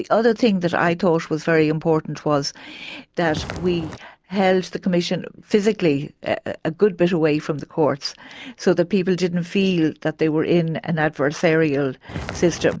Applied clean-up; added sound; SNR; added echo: none; Walk, footsteps; 11 dB; none.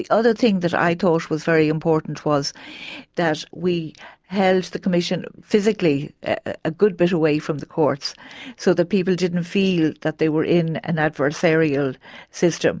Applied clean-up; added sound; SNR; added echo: none; none; none; none.